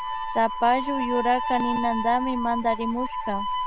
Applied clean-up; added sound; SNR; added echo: none; Harmonica; 4 dB; none.